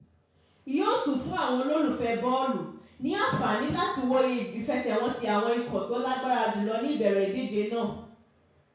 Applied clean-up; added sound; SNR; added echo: none; none; none; reverberation time 0.6 s.